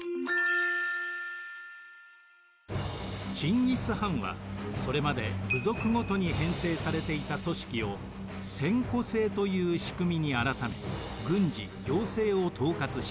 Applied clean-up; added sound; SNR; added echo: none; none; none; none.